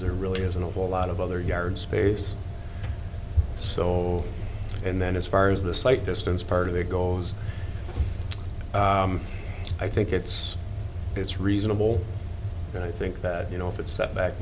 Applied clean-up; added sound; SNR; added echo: none; none; none; none.